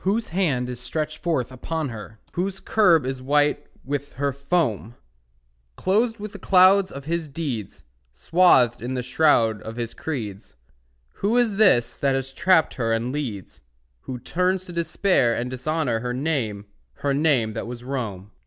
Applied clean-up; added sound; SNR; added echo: none; none; none; none.